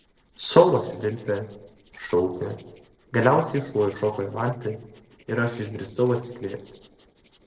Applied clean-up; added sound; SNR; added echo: neural separator model SepFormer DNS4.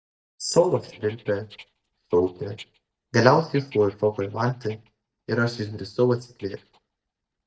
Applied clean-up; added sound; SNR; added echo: neural mask model DeepFilterNet 3.